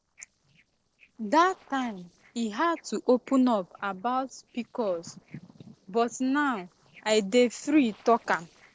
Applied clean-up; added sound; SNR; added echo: neural separator model SepFormer DNS4.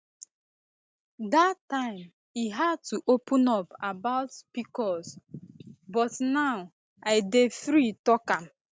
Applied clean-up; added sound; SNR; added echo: none; none; none; none.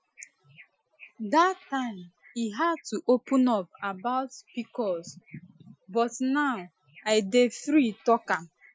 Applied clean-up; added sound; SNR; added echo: classical method Wiener filter.